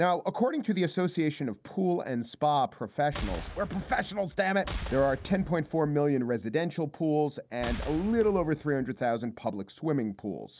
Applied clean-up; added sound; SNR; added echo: none; Boom; 10 dB; none.